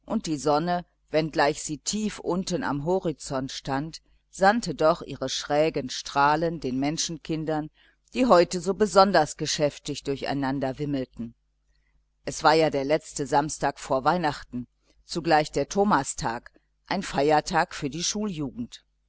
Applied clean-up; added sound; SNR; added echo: none; none; none; none.